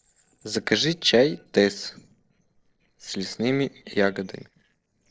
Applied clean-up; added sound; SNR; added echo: neural separator model SepFormer DNS4.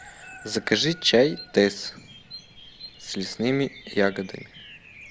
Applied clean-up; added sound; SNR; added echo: none; Bird vocalization, bird call, bird song; 19 dB; none.